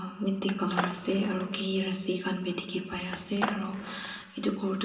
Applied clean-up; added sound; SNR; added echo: none; Skateboard; 6 dB; reverberation time 2.0 s.